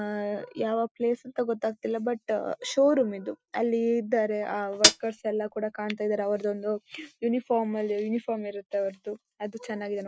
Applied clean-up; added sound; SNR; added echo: none; Hi-hat; -2 dB; none.